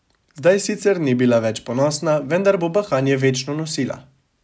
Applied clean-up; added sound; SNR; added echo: none; none; none; none.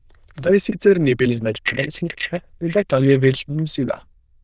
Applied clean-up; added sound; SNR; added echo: neural diffusion model UNIVERSE++.